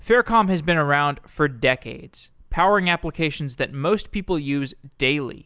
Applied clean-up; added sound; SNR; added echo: none; none; none; none.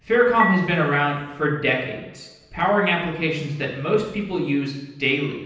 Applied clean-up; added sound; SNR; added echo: none; Dishes, pots, and pans / Chink, clink; 8 dB; reverberation time 0.9 s.